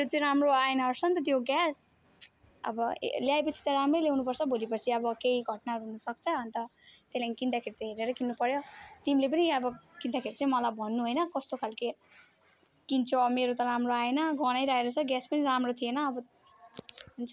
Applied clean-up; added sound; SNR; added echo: none; none; none; none.